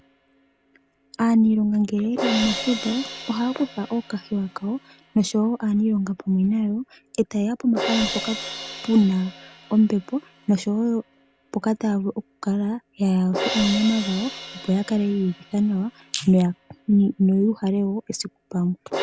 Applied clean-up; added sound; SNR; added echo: none; Crash cymbal; 12 dB; none.